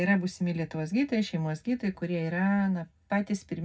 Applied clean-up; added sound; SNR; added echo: none; none; none; reverberation time 0.4 s.